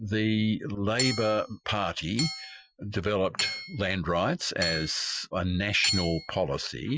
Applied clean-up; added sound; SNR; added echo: classical method Wiener filter.